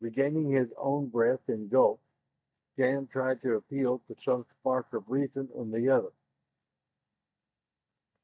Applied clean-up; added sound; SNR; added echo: neural mask model DeepFilterNet 3.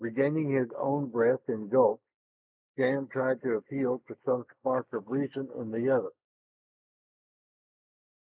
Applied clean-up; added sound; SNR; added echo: neural mask model Resemble Enhance denoiser.